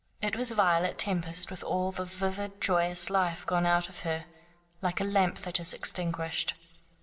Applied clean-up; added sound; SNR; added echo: neural separator model SepFormer DNS4.